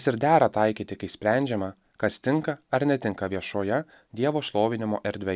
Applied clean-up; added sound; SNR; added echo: none; none; none; none.